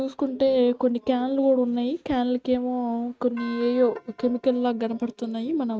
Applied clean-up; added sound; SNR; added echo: neural mask model RNNoise.